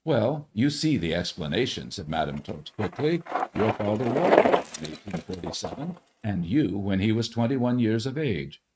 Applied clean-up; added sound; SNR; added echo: neural mask model RNNoise.